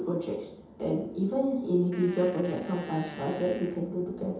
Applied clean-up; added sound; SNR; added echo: none; Fart; 17 dB; reverberation time 0.8 s.